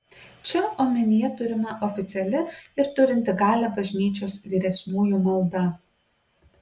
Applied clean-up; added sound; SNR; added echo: none; none; none; none.